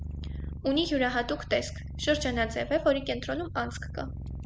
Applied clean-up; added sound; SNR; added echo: none; Purr; 8 dB; none.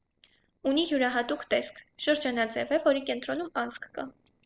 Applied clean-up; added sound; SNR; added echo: neural separator model SepFormer DNS4.